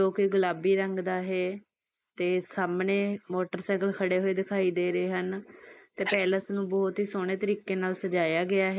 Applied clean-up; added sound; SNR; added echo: neural mask model Resemble Enhance denoiser.